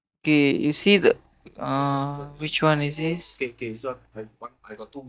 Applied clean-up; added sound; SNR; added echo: neural mask model DeepFilterNet 3.